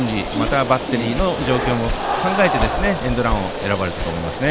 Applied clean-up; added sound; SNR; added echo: none; Walk, footsteps + Rain; 6 dB; none.